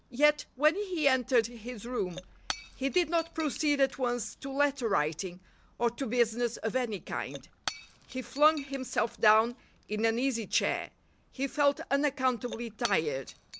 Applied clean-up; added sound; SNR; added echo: none; Shatter / Crushing; 18 dB; none.